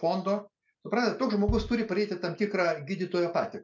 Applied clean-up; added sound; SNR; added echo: none; Bass drum; 10 dB; none.